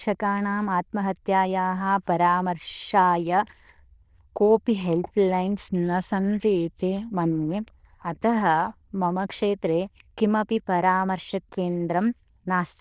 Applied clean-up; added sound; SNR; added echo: neural diffusion model UNIVERSE++.